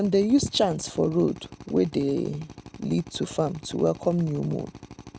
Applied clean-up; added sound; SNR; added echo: none; Drill; 18 dB; none.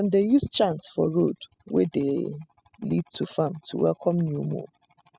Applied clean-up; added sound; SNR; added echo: classical method spectral subtraction.